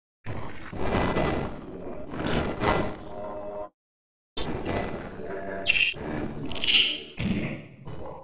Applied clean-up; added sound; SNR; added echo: neural separator model SepFormer DNS4.